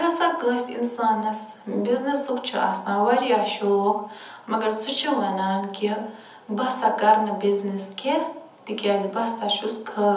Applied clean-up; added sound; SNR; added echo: none; none; none; reverberation time 0.7 s.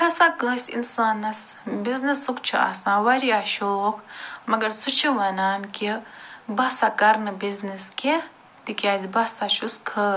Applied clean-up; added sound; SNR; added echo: none; none; none; none.